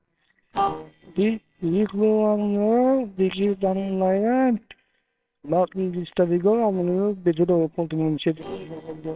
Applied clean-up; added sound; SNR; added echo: neural separator model SepFormer WHAMR!.